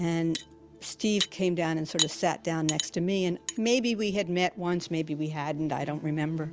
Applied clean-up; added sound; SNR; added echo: none; Cutlery, silverware; 8 dB; none.